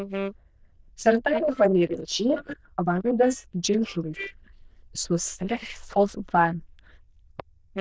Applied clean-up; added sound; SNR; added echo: neural diffusion model UNIVERSE++.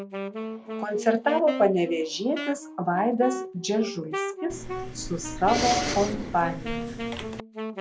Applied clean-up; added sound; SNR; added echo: none; Wind instrument, woodwind instrument + Respiratory sounds; 6 dB; none.